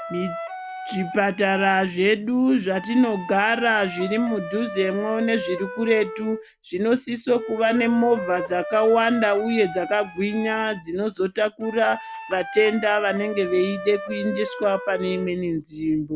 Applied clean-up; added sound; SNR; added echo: none; Wind instrument, woodwind instrument; 11 dB; none.